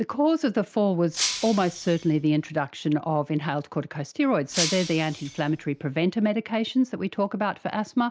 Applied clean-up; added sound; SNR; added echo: none; Shatter; 8 dB; none.